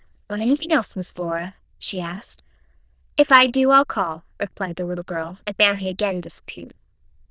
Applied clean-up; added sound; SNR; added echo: neural diffusion model UNIVERSE++.